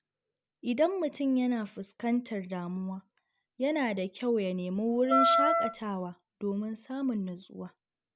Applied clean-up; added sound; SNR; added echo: none; Wind instrument, woodwind instrument; -5 dB; none.